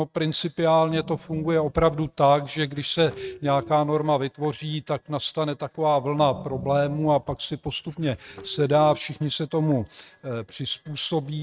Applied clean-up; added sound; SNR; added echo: neural mask model RNNoise.